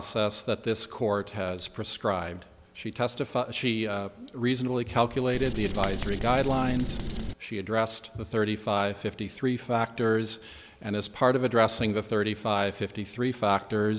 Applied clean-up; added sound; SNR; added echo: none; Writing; 4 dB; none.